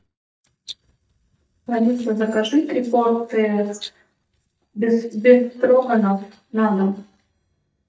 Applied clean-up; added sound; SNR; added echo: neural mask model DeepFilterNet 3.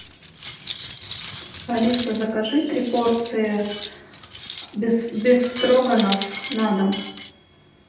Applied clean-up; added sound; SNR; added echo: none; Cutlery, silverware; 1 dB; reverberation time 0.8 s.